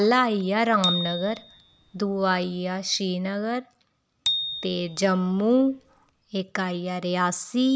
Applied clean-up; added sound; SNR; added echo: none; Bicycle bell; 8 dB; none.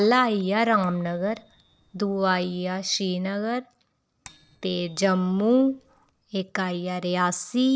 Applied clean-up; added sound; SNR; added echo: neural separator model SepFormer DNS4.